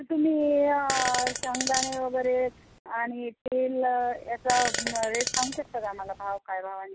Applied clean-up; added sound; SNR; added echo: none; Fart; 5 dB; none.